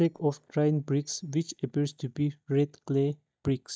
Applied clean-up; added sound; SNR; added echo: neural mask model DeepFilterNet 3.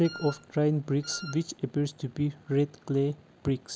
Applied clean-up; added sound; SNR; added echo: none; Wind instrument, woodwind instrument; 15 dB; none.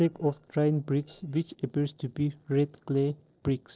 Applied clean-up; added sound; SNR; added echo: neural separator model SepFormer DNS4.